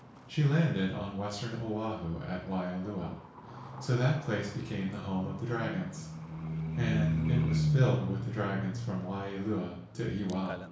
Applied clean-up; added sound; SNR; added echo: none; Livestock, farm animals, working animals; 3 dB; reverberation time 0.6 s.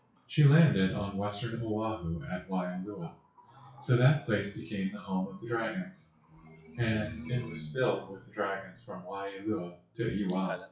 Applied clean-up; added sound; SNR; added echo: classical method WPE with log-MMSE.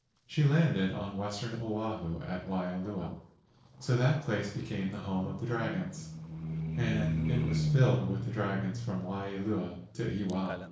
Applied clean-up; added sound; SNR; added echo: neural separator model SepFormer DNS4.